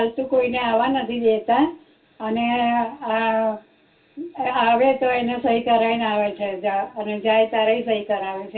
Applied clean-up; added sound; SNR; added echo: none; none; none; reverberation time 0.2 s.